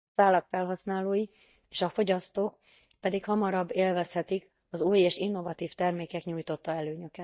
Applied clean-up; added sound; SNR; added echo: neural mask model DeepFilterNet 3.